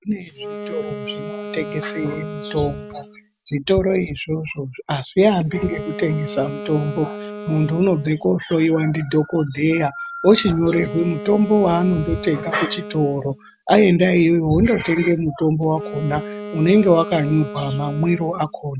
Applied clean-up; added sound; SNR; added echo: none; Wind instrument, woodwind instrument; 14 dB; none.